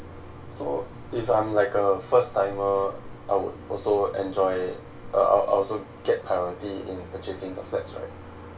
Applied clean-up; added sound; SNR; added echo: none; Mechanisms; 16 dB; reverberation time 0.3 s.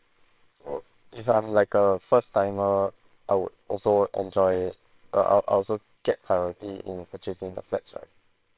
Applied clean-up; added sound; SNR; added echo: neural separator model SepFormer WHAMR!.